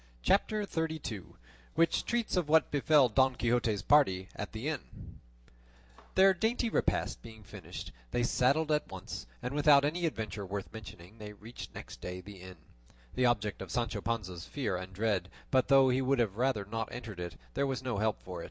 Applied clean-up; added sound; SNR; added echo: none; none; none; none.